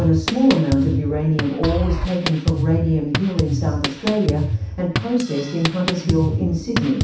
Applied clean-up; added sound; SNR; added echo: none; Drum kit; 3 dB; reverberation time 0.7 s.